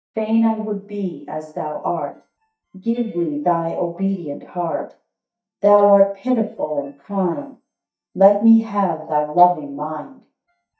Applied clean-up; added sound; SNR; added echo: neural mask model DeepFilterNet 3.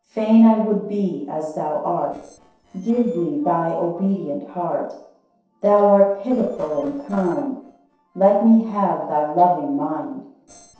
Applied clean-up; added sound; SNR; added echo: neural separator model SepFormer DNS4.